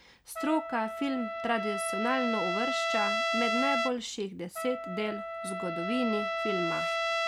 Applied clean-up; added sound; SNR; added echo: none; Trumpet; -1 dB; none.